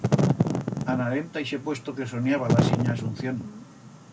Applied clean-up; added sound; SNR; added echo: none; Wind / Fire; -3 dB; none.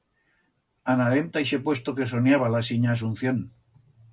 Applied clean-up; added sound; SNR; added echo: none; none; none; none.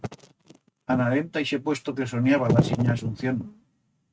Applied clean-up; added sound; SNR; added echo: neural mask model RNNoise.